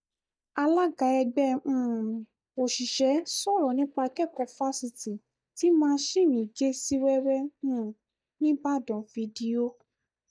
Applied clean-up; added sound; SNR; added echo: neural mask model DeepFilterNet 3.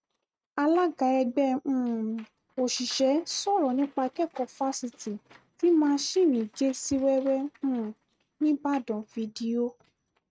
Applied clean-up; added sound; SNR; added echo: neural mask model RNNoise.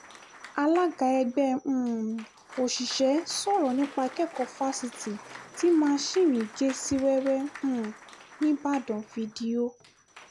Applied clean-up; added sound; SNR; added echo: none; Applause / Cheering; 19 dB; none.